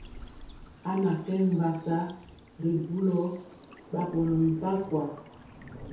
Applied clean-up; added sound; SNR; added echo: none; Stream / Bird vocalization, bird call, bird song; 17 dB; reverberation time 0.6 s.